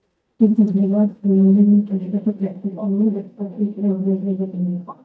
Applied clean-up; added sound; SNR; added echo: neural mask model DeepFilterNet 3.